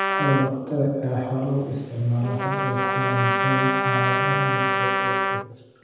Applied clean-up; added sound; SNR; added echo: none; Trumpet; -1 dB; reverberation time 1.1 s.